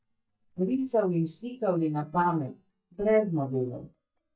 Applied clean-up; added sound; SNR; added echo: neural mask model DeepFilterNet 3.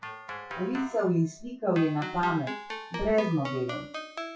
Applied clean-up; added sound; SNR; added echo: classical method WPE with log-MMSE.